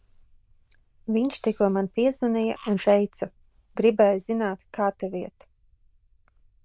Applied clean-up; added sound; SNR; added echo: neural diffusion model UNIVERSE++.